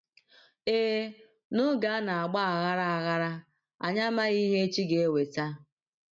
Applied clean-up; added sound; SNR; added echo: none; none; none; none.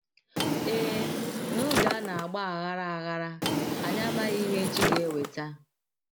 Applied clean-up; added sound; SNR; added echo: none; Drawer open or close; -1 dB; none.